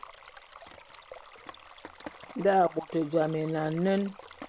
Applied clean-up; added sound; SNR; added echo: none; Skateboard + Stream; 17 dB; none.